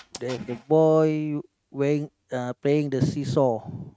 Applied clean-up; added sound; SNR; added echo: neural mask model RNNoise.